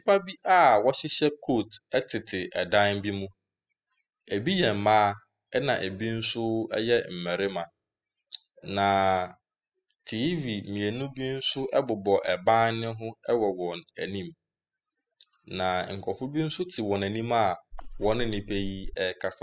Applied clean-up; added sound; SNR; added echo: classical method spectral subtraction.